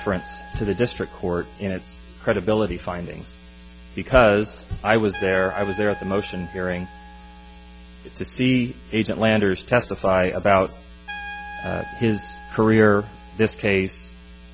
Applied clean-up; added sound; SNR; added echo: none; Trumpet; 19 dB; none.